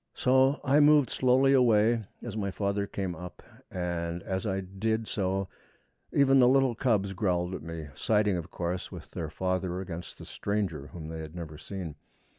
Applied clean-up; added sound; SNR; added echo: none; none; none; none.